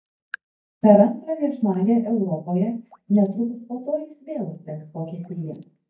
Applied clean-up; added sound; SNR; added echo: neural mask model DeepFilterNet 3.